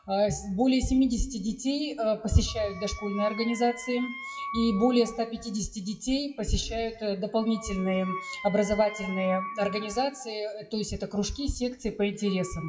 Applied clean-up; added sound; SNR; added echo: classical method WPE with log-MMSE.